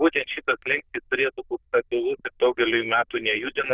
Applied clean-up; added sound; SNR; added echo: neural diffusion model UNIVERSE++.